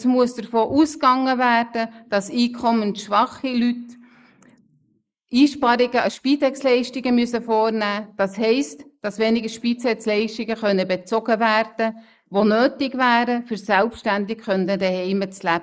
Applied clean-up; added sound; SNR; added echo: neural mask model Resemble Enhance denoiser.